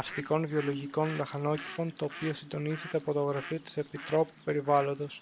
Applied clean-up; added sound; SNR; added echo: none; Bird; 15 dB; none.